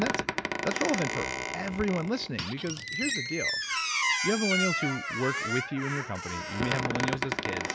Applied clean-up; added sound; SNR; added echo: none; Squeak; -1 dB; none.